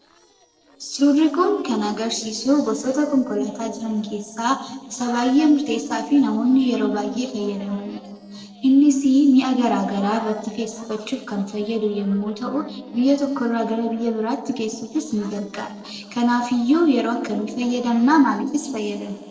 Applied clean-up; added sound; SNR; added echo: neural separator model SepFormer DNS4.